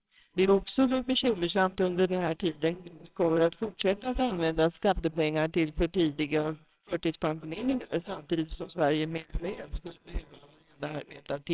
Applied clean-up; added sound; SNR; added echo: neural separator model SepFormer WHAMR!.